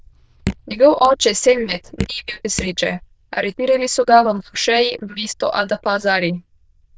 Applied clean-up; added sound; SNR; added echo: neural diffusion model UNIVERSE++.